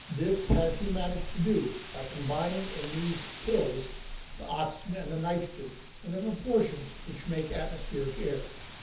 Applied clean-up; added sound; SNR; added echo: none; Wind; 15 dB; reverberation time 0.7 s.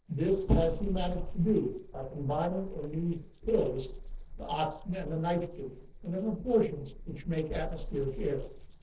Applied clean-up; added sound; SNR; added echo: neural separator model SepFormer DNS4.